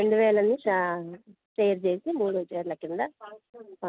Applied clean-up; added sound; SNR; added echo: none; none; none; none.